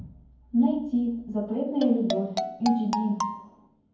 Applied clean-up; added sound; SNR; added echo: none; Marimba, xylophone; 5 dB; reverberation time 0.9 s.